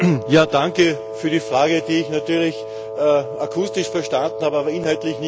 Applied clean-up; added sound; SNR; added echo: none; Wind instrument, woodwind instrument; 10 dB; none.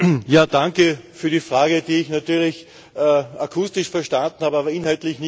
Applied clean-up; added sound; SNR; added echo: none; none; none; none.